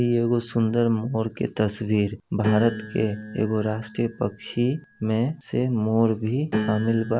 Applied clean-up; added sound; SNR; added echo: none; Piano; 11 dB; none.